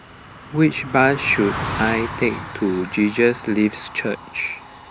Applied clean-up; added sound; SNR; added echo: none; Car passing by; 11 dB; none.